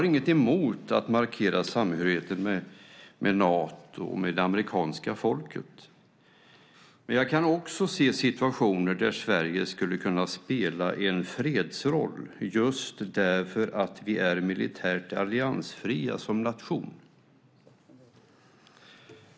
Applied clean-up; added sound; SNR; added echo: none; none; none; none.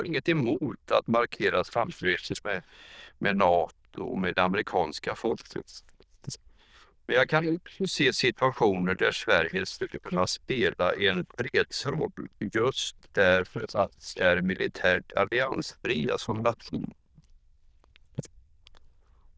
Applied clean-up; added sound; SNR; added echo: neural diffusion model UNIVERSE++.